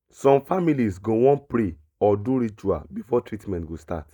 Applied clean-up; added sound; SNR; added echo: neural mask model Resemble Enhance denoiser.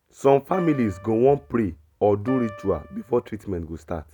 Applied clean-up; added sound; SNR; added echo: none; Piano; 18 dB; none.